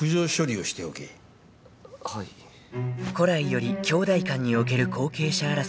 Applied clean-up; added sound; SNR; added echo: none; none; none; none.